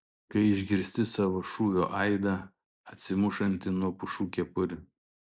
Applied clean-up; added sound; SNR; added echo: neural mask model Resemble Enhance denoiser.